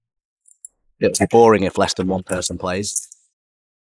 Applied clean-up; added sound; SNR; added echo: neural mask model Resemble Enhance denoiser.